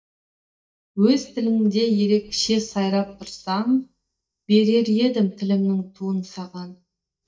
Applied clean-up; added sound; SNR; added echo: neural mask model DeepFilterNet 3.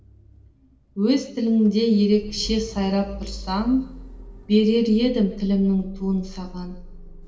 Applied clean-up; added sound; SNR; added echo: none; Idling / Engine starting / Motor vehicle (road); 16 dB; reverberation time 0.8 s.